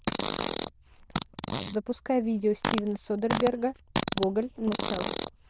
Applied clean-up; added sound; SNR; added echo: neural diffusion model UNIVERSE++.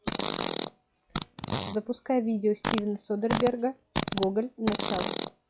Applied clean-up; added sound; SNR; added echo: classical method log-MMSE.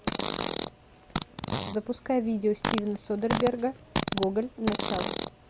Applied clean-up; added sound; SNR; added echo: none; Fart; 3 dB; none.